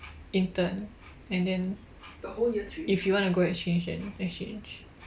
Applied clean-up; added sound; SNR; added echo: none; none; none; none.